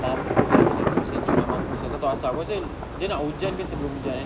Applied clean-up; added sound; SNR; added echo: none; Thunder; -3 dB; none.